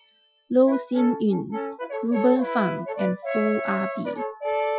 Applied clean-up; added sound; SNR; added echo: classical method Wiener filter.